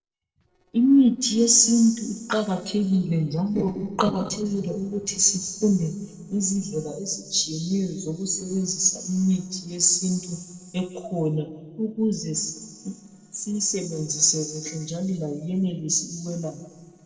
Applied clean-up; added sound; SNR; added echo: neural separator model SepFormer DNS4.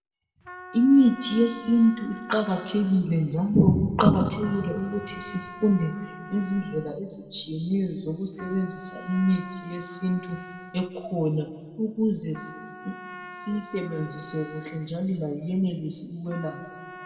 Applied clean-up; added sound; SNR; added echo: none; Trumpet; 19 dB; reverberation time 1.8 s.